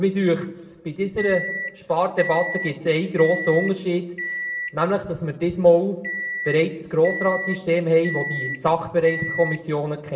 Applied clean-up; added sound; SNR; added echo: none; Microwave oven; 8 dB; reverberation time 0.6 s.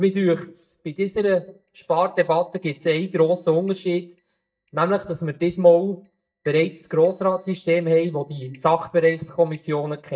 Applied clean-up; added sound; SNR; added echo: neural mask model DeepFilterNet 3.